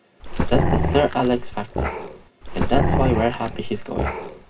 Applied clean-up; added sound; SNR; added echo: none; Growling; -2 dB; reverberation time 0.4 s.